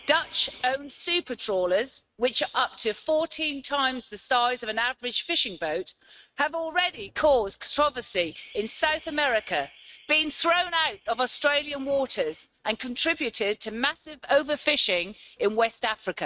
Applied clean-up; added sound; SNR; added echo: neural mask model RNNoise.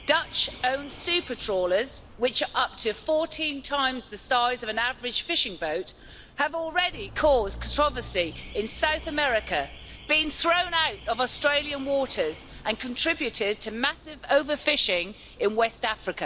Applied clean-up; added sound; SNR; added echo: none; Alarm / Car; 17 dB; none.